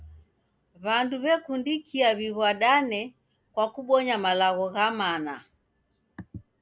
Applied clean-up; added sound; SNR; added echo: none; none; none; none.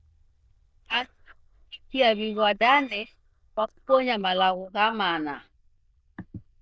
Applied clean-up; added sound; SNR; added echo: neural diffusion model UNIVERSE++.